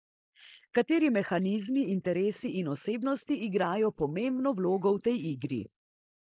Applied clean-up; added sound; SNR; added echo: neural mask model Resemble Enhance denoiser.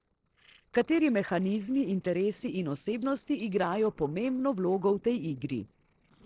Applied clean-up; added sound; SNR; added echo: neural separator model SepFormer DNS4.